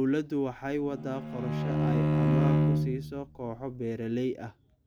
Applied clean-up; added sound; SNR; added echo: none; Bowed string instrument; -5 dB; none.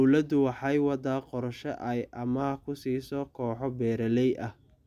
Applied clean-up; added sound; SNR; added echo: none; none; none; none.